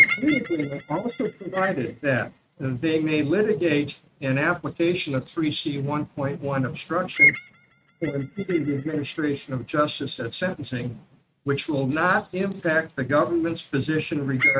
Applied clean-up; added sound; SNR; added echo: neural mask model RNNoise.